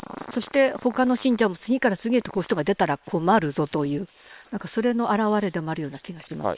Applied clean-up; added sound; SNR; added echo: neural separator model SepFormer WHAM!.